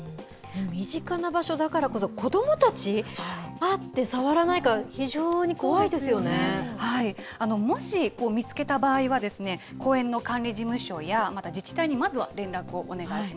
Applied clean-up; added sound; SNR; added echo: none; none; none; none.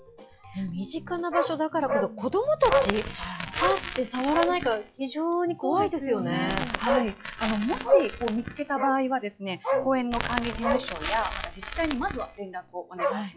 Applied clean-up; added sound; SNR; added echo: classical method log-MMSE.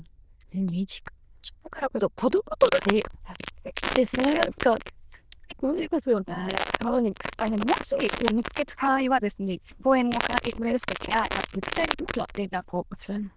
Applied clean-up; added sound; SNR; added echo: neural diffusion model UNIVERSE++.